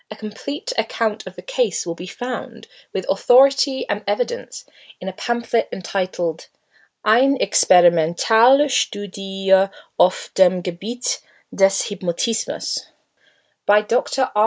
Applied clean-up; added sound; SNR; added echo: none; none; none; none.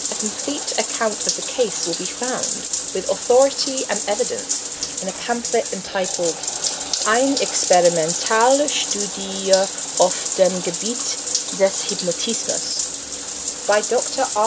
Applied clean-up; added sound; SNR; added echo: none; Bathtub (filling or washing); 3 dB; none.